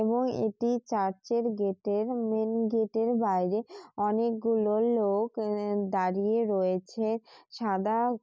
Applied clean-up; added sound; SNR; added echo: none; none; none; none.